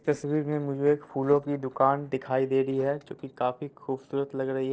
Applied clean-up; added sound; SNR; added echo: neural separator model SepFormer DNS4.